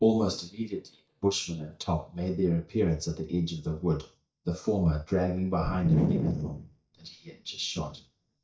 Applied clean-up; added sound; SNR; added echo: neural mask model DeepFilterNet 3.